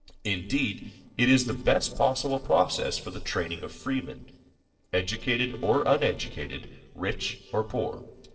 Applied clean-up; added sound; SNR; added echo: neural separator model SepFormer DNS4.